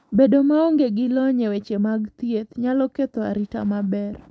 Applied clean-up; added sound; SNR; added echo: none; none; none; none.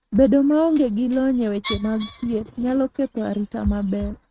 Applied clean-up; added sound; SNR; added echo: neural mask model RNNoise.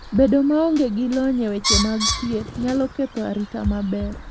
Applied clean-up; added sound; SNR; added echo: none; Bird + Drum kit; 7 dB; none.